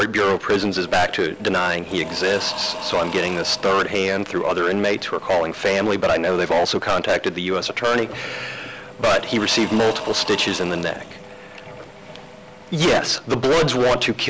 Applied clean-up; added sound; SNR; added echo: none; Engine / Drill / Mechanisms; 15 dB; none.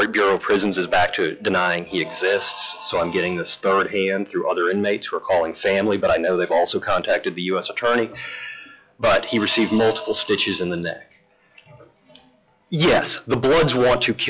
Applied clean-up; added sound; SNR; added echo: classical method log-MMSE.